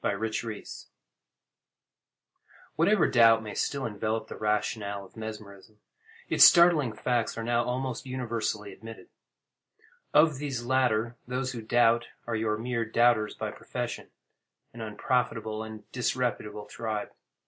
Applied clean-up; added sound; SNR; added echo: none; none; none; none.